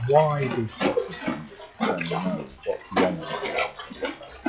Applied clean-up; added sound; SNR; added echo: classical method log-MMSE.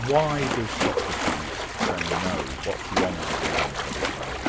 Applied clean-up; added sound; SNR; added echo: none; Splash, splatter; -3 dB; none.